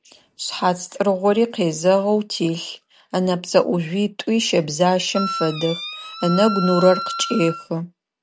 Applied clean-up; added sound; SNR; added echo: none; Wind instrument, woodwind instrument; 8 dB; none.